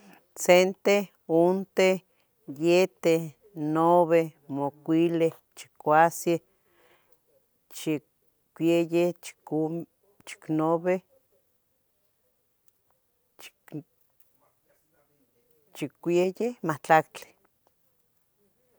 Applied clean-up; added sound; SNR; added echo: none; none; none; none.